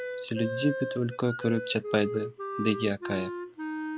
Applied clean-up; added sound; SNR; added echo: none; Wind instrument, woodwind instrument; 5 dB; none.